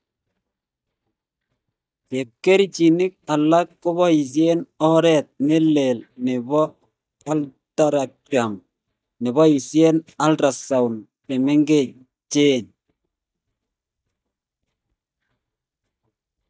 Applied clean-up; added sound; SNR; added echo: neural mask model DeepFilterNet 3.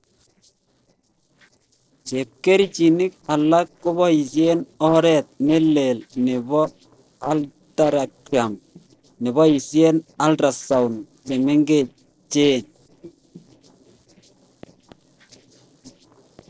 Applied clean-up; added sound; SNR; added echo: neural separator model SepFormer DNS4.